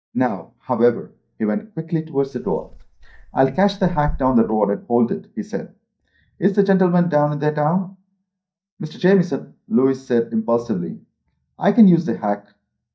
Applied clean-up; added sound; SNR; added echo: neural mask model DeepFilterNet 3.